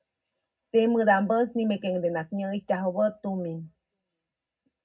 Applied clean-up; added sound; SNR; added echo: none; none; none; reverberation time 0.3 s.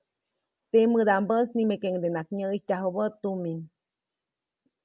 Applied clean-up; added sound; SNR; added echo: none; none; none; none.